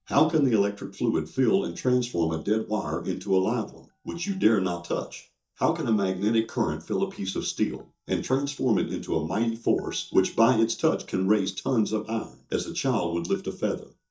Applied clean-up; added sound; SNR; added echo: neural mask model DeepFilterNet 3.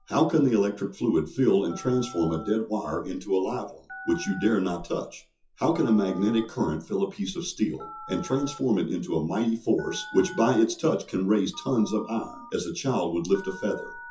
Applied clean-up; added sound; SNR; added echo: classical method WPE with log-MMSE.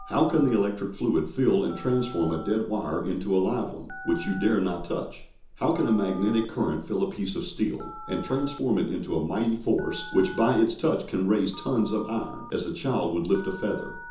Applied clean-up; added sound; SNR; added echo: none; Telephone; 15 dB; reverberation time 0.6 s.